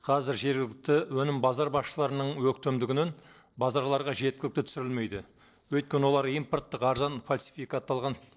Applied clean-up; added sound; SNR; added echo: neural separator model SepFormer DNS4.